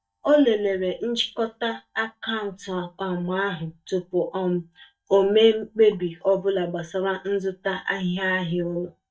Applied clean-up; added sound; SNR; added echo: neural mask model DeepFilterNet 3.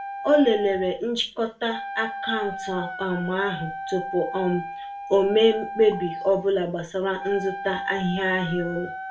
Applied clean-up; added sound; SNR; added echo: none; Wind instrument, woodwind instrument; 10 dB; reverberation time 0.3 s.